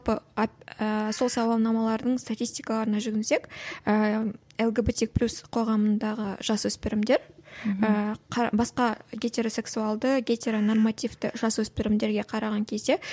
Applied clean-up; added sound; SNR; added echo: none; Bird; 19 dB; none.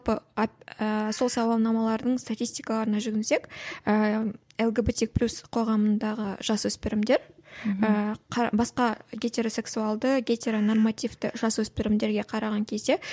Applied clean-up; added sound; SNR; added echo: neural mask model DeepFilterNet 3.